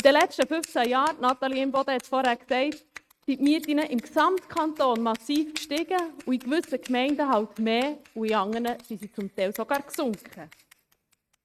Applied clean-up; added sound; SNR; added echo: neural mask model RNNoise.